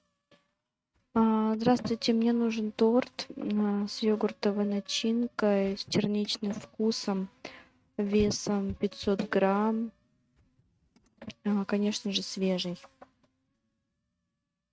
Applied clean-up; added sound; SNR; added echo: neural mask model RNNoise.